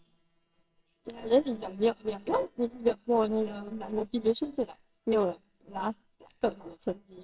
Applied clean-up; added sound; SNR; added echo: neural separator model SepFormer WHAMR!.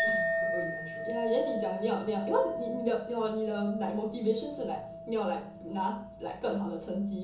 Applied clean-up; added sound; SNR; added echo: none; Chink, clink; 4 dB; reverberation time 0.7 s.